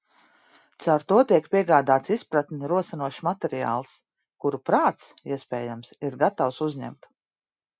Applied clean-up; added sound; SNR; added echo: none; none; none; none.